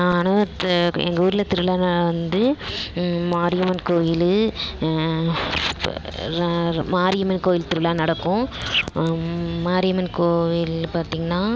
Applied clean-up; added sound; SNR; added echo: none; none; none; none.